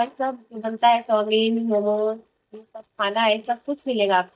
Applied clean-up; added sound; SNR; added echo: neural mask model DeepFilterNet 3.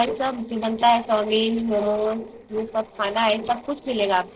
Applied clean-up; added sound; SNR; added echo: neural separator model SepFormer DNS4.